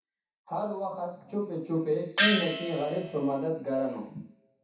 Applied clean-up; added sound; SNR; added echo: none; Gong; -2 dB; reverberation time 0.7 s.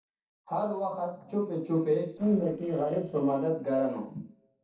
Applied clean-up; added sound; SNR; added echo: neural separator model SepFormer DNS4.